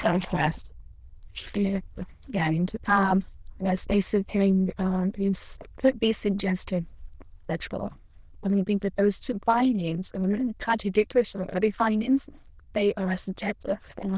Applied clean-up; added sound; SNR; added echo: neural diffusion model UNIVERSE++.